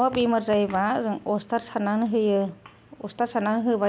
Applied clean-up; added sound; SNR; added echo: none; none; none; none.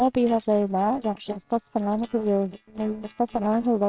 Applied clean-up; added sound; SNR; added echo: neural separator model SepFormer WHAMR!.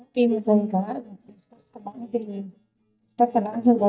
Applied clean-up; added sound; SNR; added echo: neural mask model DeepFilterNet 3.